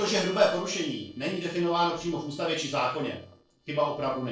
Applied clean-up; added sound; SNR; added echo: neural separator model SepFormer DNS4.